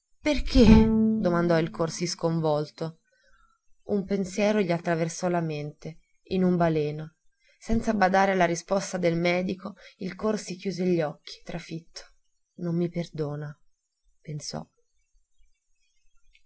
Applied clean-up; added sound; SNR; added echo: none; Bowed string instrument; -2 dB; none.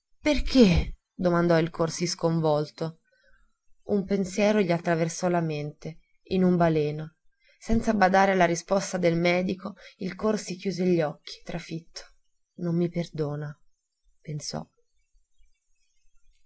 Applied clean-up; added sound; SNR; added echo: neural mask model Resemble Enhance denoiser.